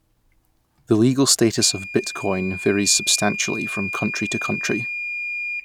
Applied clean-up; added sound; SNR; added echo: none; Microwave oven / Alarm; 9 dB; none.